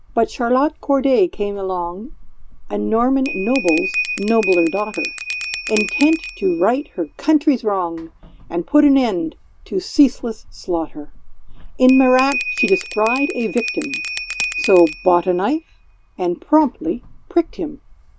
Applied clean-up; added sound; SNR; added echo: none; Bell; 10 dB; none.